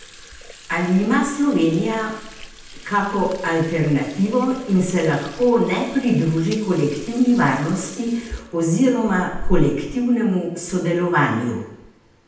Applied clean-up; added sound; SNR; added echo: none; Sink (filling or washing) / Water tap, faucet; 12 dB; reverberation time 0.8 s.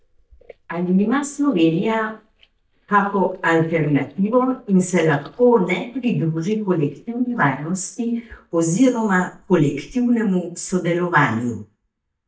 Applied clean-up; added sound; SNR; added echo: neural mask model DeepFilterNet 3.